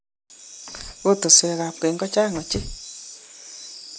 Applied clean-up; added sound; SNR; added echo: none; Cutlery, silverware + Door / Car; 17 dB; none.